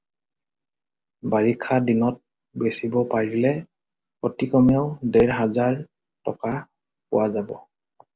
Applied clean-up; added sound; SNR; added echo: none; none; none; none.